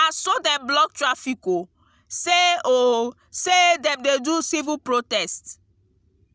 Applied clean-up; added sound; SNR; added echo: none; none; none; none.